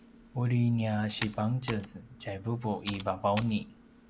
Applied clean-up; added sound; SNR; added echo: none; Computer keyboard; 13 dB; none.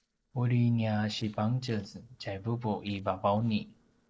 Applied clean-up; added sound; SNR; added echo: neural separator model SepFormer DNS4.